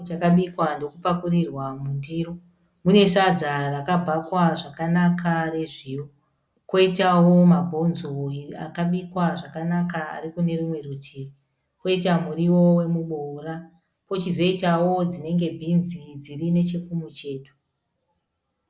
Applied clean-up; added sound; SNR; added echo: none; none; none; none.